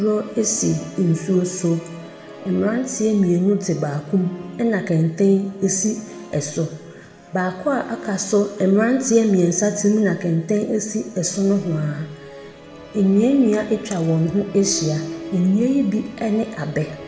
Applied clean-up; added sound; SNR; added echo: none; Musical instrument; 18 dB; reverberation time 0.9 s.